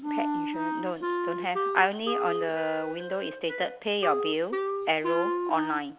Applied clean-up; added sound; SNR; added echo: none; Wind instrument, woodwind instrument; 1 dB; none.